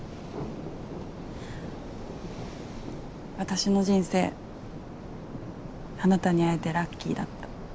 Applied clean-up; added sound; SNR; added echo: none; Thunder; 15 dB; none.